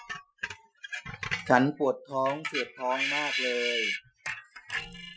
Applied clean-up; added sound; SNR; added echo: classical method Wiener filter.